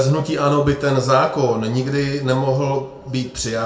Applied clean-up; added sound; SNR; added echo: none; none; none; reverberation time 0.3 s.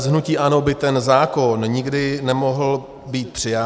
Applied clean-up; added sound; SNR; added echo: none; none; none; none.